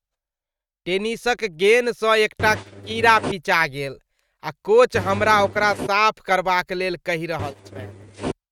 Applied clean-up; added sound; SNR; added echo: neural mask model RNNoise.